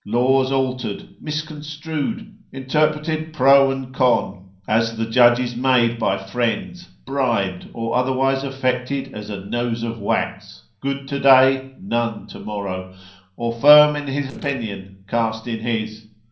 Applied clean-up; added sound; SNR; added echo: neural separator model SepFormer DNS4.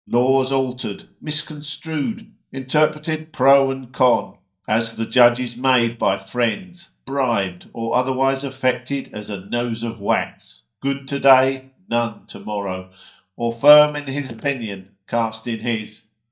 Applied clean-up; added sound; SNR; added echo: neural mask model DeepFilterNet 3.